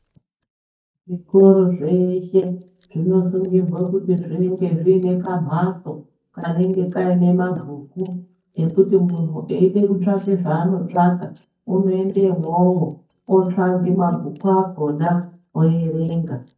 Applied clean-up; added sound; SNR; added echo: neural mask model DeepFilterNet 3.